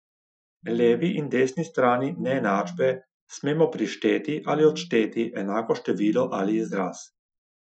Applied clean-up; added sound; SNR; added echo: classical method Wiener filter.